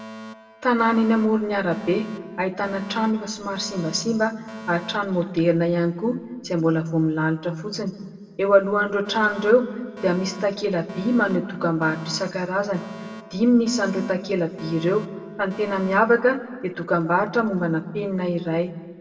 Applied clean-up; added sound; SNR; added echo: none; Alarm; 18 dB; reverberation time 1.2 s.